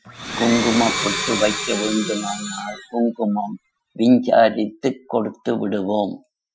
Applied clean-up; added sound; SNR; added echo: classical method Wiener filter.